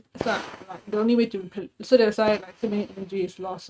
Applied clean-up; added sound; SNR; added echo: neural mask model RNNoise.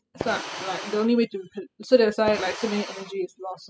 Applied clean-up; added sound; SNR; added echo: classical method spectral subtraction.